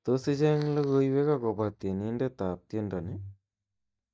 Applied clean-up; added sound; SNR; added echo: neural mask model DeepFilterNet 3.